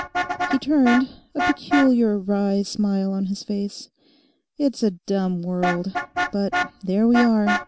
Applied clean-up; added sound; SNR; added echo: none; Vehicle horn, car horn, honking; 7 dB; none.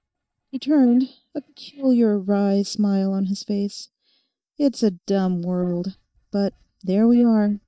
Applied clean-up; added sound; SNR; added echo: neural mask model DeepFilterNet 3.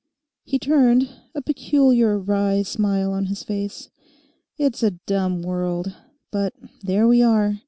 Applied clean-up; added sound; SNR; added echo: none; none; none; none.